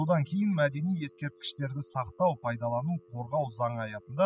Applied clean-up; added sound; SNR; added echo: classical method spectral subtraction.